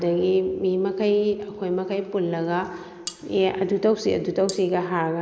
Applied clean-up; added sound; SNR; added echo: neural mask model Resemble Enhance denoiser.